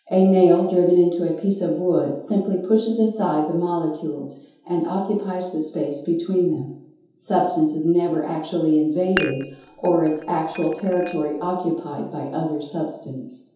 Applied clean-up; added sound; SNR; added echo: none; Dishes, pots, and pans; 14 dB; reverberation time 0.8 s.